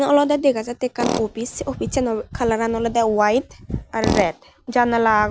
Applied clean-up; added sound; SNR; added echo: none; Tools; 11 dB; none.